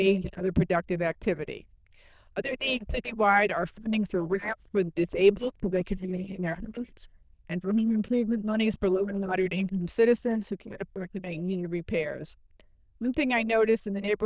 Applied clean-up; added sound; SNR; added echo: neural diffusion model UNIVERSE++.